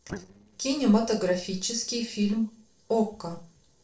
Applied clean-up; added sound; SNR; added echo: neural separator model SepFormer DNS4.